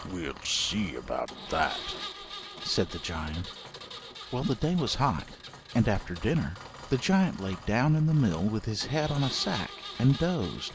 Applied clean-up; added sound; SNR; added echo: none; Engine; 14 dB; none.